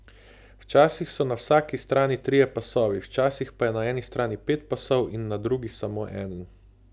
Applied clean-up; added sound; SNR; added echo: none; none; none; none.